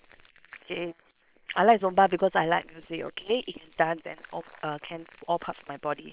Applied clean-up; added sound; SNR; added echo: neural separator model SepFormer WHAM!.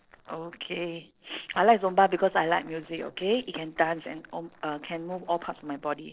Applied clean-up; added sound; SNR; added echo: neural separator model SepFormer DNS4.